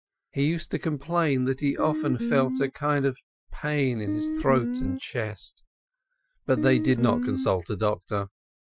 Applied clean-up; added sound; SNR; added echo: classical method Wiener filter.